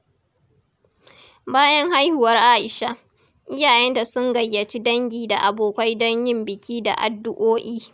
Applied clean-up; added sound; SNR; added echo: none; none; none; none.